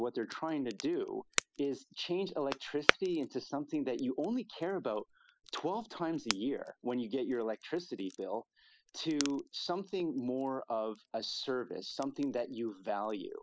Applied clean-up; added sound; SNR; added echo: classical method spectral subtraction.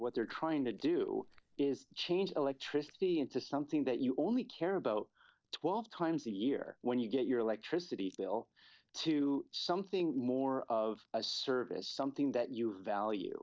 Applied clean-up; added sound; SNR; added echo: neural mask model DeepFilterNet 3.